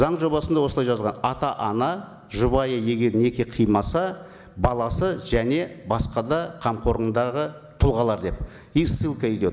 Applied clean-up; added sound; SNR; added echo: none; none; none; none.